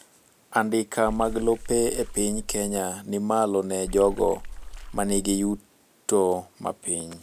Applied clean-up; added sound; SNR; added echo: none; Water / Splash, splatter; 10 dB; none.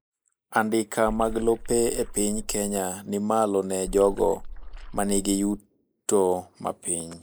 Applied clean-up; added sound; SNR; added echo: neural mask model Resemble Enhance denoiser.